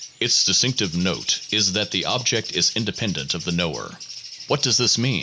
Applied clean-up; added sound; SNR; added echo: none; Bird; 13 dB; none.